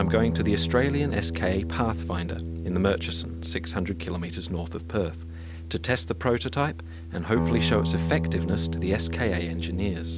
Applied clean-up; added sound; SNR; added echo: none; Guitar; 2 dB; none.